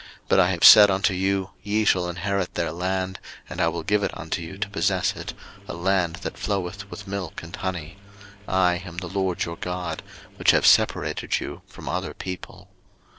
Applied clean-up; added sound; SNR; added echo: neural separator model SepFormer DNS4.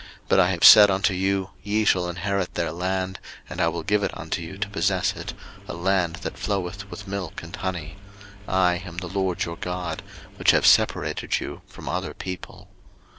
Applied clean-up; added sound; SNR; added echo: none; Engine; 18 dB; none.